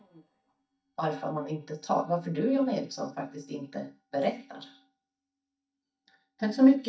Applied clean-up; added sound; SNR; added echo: neural mask model DeepFilterNet 3.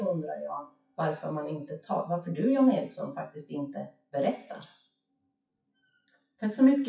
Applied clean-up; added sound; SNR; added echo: classical method WPE with log-MMSE.